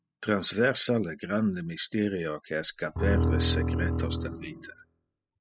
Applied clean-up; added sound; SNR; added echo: classical method spectral subtraction.